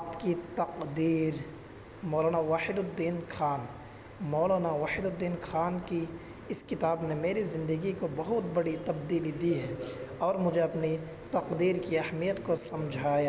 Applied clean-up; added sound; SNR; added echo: none; none; none; none.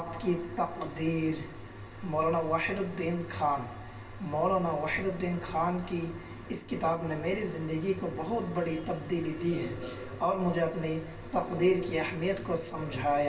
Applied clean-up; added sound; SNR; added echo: none; none; none; reverberation time 0.3 s.